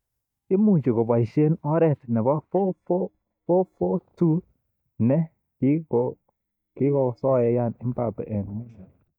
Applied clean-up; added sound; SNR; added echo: neural mask model DeepFilterNet 3.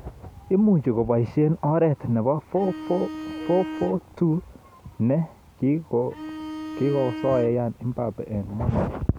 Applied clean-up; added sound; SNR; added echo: none; Bowed string instrument; 10 dB; none.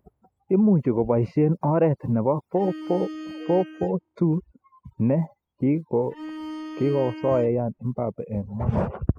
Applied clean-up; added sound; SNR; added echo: classical method spectral subtraction.